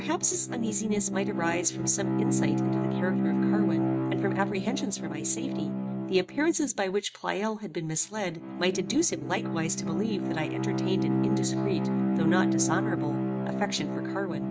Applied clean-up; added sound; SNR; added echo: neural mask model RNNoise.